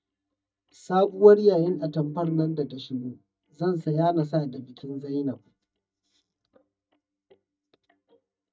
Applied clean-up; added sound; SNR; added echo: neural mask model DeepFilterNet 3.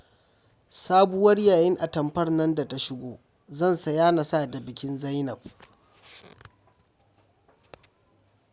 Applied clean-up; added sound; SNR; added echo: none; none; none; none.